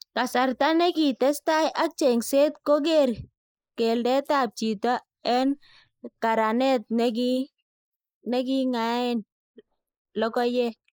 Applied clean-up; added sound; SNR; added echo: neural mask model Resemble Enhance denoiser.